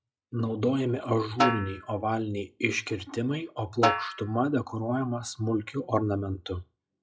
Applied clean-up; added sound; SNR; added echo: classical method log-MMSE.